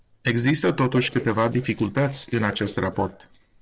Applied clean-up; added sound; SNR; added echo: neural separator model SepFormer DNS4.